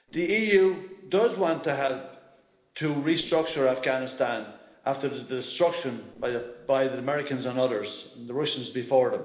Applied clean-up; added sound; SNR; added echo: neural separator model SepFormer DNS4.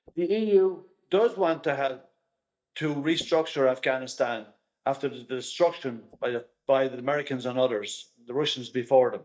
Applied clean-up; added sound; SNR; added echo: neural mask model DeepFilterNet 3.